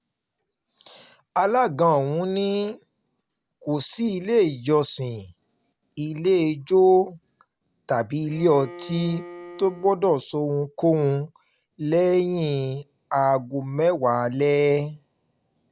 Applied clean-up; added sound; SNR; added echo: none; Bowed string instrument; 17 dB; none.